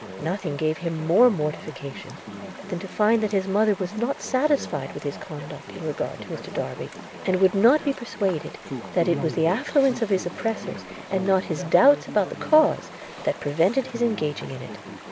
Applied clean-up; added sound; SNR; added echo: none; Chatter / Stream; 13 dB; none.